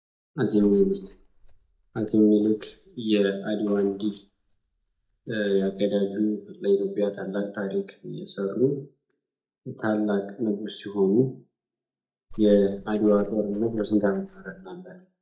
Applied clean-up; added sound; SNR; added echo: neural mask model DeepFilterNet 3.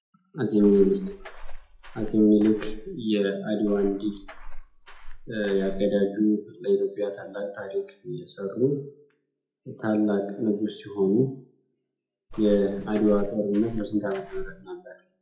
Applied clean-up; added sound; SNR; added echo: classical method WPE with log-MMSE.